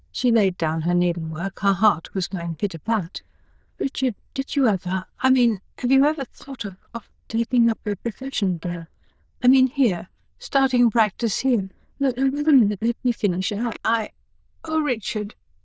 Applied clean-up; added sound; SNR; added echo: neural diffusion model UNIVERSE++.